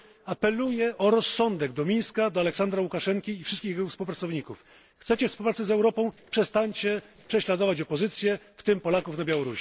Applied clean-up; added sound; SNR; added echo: neural separator model SepFormer DNS4.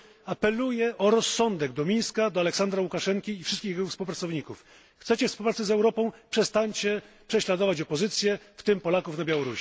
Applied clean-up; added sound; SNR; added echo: none; none; none; none.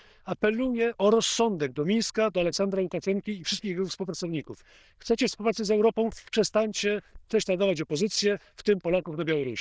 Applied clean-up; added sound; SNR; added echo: neural diffusion model UNIVERSE++.